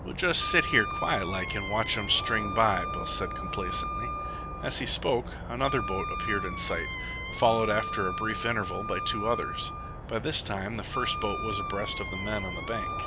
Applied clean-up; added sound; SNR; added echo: none; Insect / Frog + Wind instrument, woodwind instrument; 4 dB; none.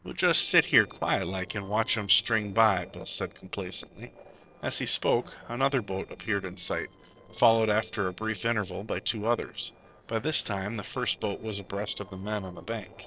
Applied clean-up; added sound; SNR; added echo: neural separator model SepFormer DNS4.